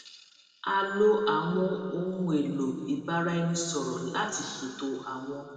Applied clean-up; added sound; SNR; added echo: none; none; none; reverberation time 2.0 s.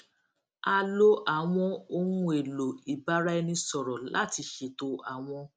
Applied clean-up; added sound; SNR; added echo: none; none; none; none.